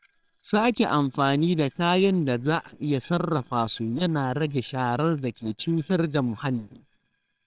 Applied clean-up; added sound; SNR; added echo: neural separator model SepFormer WHAMR!.